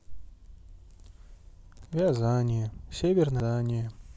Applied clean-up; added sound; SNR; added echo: none; none; none; none.